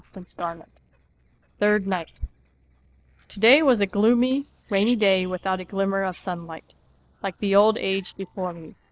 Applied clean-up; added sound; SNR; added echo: neural separator model SepFormer DNS4.